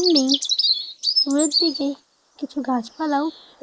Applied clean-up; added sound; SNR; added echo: neural mask model Resemble Enhance denoiser.